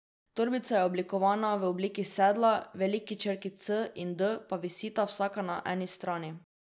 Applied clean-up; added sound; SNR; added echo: none; none; none; none.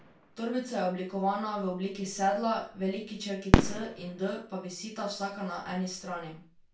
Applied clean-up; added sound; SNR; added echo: none; Fireworks; 1 dB; reverberation time 0.3 s.